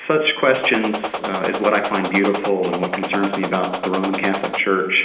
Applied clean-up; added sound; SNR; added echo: none; Gunshot, gunfire; 6 dB; reverberation time 1.0 s.